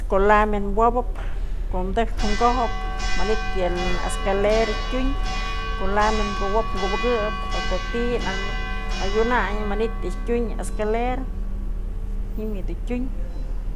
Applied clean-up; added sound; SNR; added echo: none; Church bell; -1 dB; none.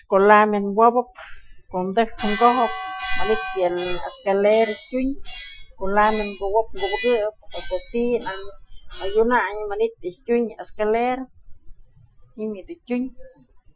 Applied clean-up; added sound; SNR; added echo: classical method Wiener filter.